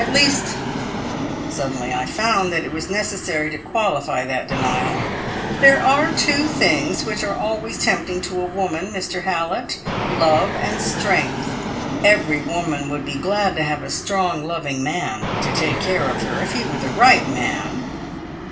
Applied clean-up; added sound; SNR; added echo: none; Fixed-wing aircraft, airplane; 5 dB; reverberation time 0.4 s.